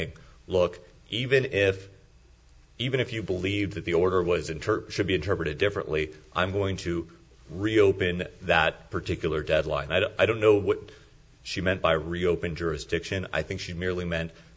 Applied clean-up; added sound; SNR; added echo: none; none; none; none.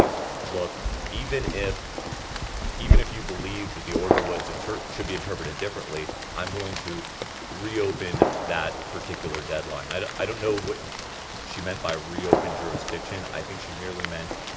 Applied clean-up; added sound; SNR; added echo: none; Gunshot, gunfire + Rain; -4 dB; none.